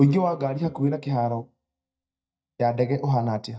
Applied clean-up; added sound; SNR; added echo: neural mask model DeepFilterNet 3.